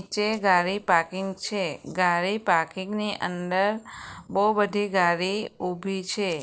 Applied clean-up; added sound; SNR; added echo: neural separator model SepFormer DNS4.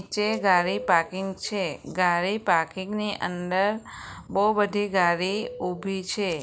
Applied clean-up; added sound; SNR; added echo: none; Bird; 18 dB; none.